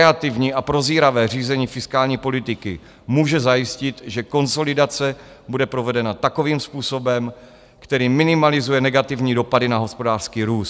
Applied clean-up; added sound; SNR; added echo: none; none; none; none.